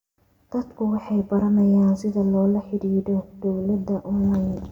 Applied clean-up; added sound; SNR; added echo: none; none; none; reverberation time 1.3 s.